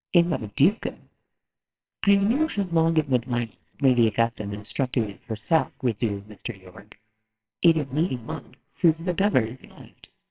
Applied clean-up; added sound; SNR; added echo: neural separator model SepFormer WHAMR!.